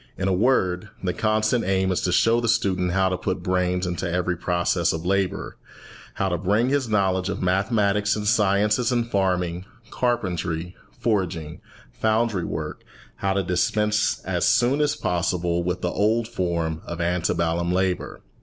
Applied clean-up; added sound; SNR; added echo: none; none; none; none.